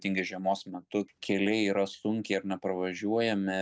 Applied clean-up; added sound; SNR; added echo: none; none; none; none.